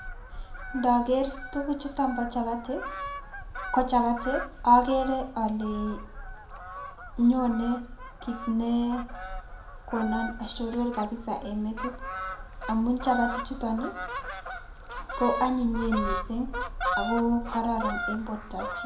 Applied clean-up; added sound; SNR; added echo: none; Fowl; 7 dB; reverberation time 0.4 s.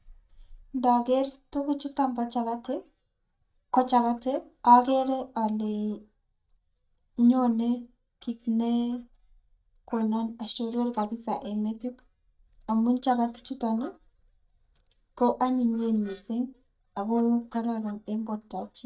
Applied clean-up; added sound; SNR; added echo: neural mask model DeepFilterNet 3.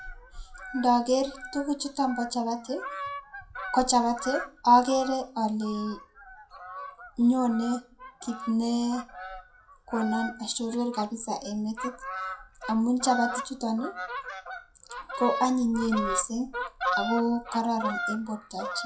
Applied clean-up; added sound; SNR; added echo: classical method WPE with log-MMSE.